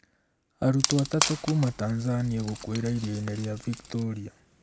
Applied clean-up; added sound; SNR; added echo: none; Wood; 6 dB; none.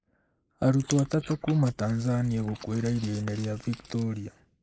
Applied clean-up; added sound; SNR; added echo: neural mask model Resemble Enhance denoiser.